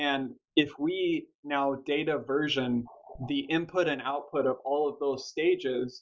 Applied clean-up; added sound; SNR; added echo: none; none; none; none.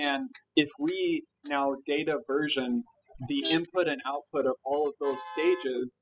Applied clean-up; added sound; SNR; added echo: classical method spectral subtraction.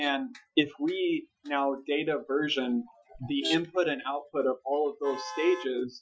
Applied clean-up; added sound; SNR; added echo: classical method Wiener filter.